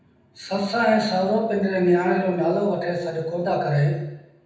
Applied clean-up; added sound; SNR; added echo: none; none; none; reverberation time 0.9 s.